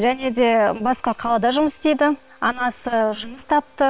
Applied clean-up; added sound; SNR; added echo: neural separator model SepFormer WHAM!.